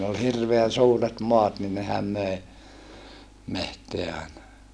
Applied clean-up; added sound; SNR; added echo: none; none; none; none.